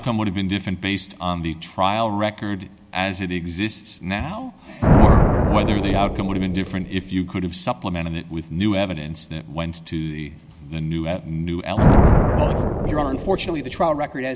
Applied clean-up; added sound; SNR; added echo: none; Thunder; -2 dB; none.